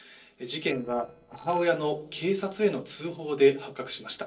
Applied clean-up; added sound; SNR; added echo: neural separator model SepFormer DNS4.